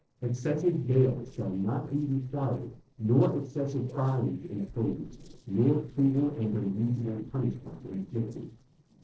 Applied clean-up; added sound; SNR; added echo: neural separator model SepFormer DNS4.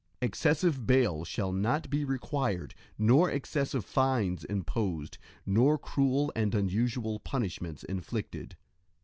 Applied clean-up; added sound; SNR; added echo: none; none; none; none.